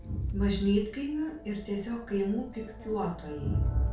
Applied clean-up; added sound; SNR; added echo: none; Crowd; 2 dB; reverberation time 0.3 s.